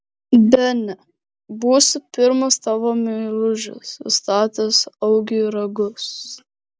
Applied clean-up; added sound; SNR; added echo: none; none; none; none.